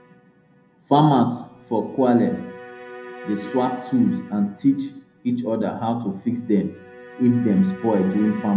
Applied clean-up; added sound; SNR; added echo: none; Bowed string instrument; 19 dB; reverberation time 0.2 s.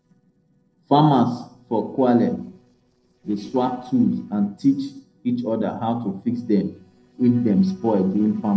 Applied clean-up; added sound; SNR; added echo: neural separator model SepFormer DNS4.